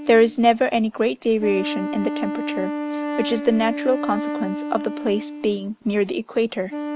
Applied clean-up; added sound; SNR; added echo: none; Wind instrument, woodwind instrument; 7 dB; none.